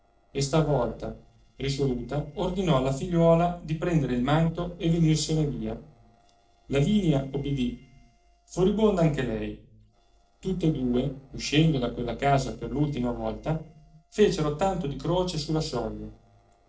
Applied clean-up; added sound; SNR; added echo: neural separator model SepFormer DNS4.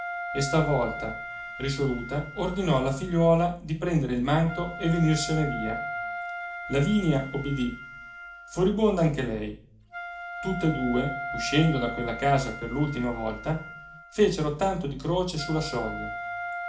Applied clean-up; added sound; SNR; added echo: none; Wind instrument, woodwind instrument; 10 dB; reverberation time 0.4 s.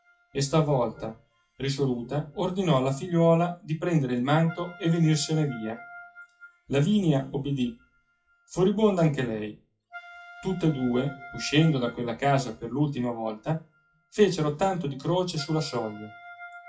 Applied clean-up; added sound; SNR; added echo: classical method WPE with log-MMSE.